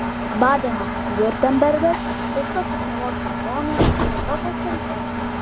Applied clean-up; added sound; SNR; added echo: none; Train + Engine; 0 dB; none.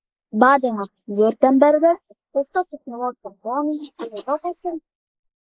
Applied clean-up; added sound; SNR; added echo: neural mask model Resemble Enhance denoiser.